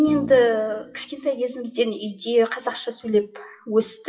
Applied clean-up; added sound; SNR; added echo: classical method WPE with log-MMSE.